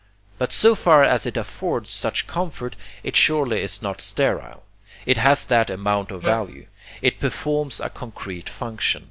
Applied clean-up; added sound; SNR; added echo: none; Wind instrument, woodwind instrument; 8 dB; none.